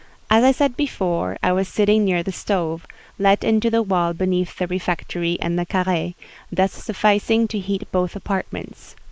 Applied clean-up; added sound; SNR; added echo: neural mask model Resemble Enhance denoiser.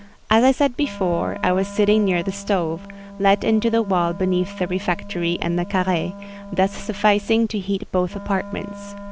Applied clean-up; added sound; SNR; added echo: none; Wind instrument, woodwind instrument; 15 dB; none.